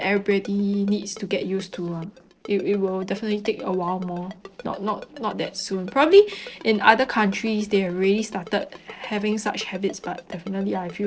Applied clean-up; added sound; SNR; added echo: neural separator model SepFormer DNS4.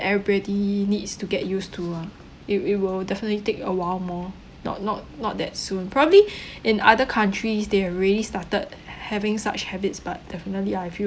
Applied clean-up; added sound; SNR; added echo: none; none; none; none.